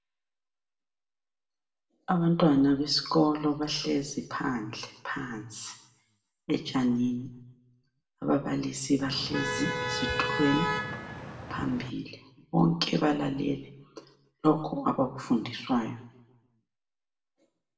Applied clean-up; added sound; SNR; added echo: none; Motor vehicle (road); 3 dB; reverberation time 0.6 s.